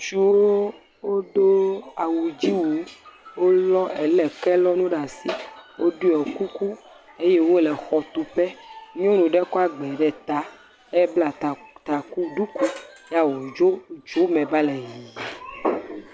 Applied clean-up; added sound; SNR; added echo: none; none; none; none.